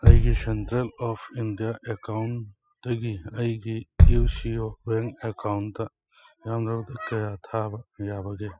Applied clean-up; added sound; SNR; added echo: classical method spectral subtraction.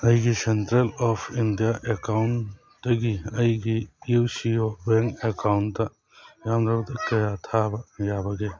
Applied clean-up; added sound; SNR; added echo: none; none; none; none.